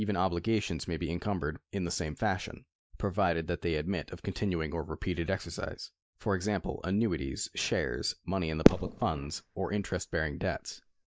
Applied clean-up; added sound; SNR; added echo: neural mask model DeepFilterNet 3.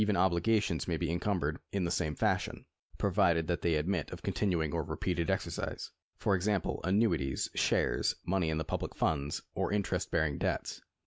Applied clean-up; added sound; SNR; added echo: none; none; none; none.